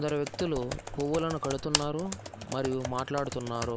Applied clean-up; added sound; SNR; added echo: none; Computer keyboard; 6 dB; none.